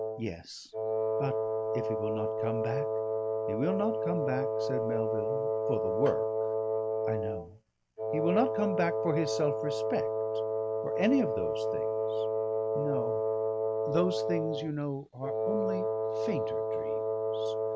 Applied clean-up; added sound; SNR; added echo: none; Wind instrument, woodwind instrument; -4 dB; none.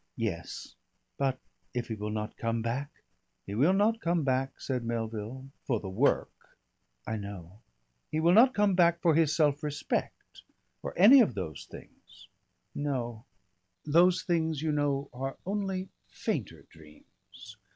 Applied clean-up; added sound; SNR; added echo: none; none; none; none.